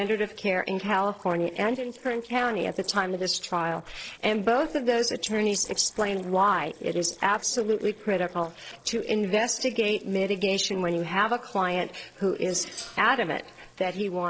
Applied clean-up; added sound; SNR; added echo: neural separator model SepFormer DNS4.